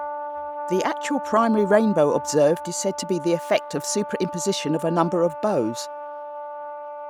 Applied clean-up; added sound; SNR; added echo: none; Brass instrument; 9 dB; none.